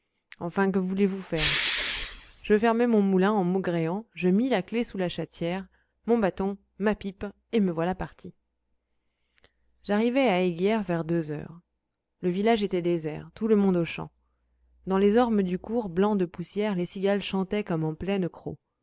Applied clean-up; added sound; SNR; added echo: none; Respiratory sounds; -3 dB; none.